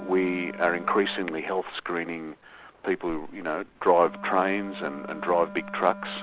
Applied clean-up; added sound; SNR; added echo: none; Wind instrument, woodwind instrument; 16 dB; none.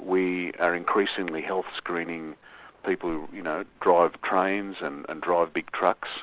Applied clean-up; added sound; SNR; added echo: none; none; none; none.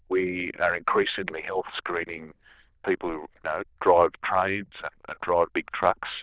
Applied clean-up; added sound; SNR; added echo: neural diffusion model UNIVERSE++.